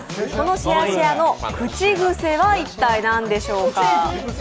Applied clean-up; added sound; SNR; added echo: none; none; none; none.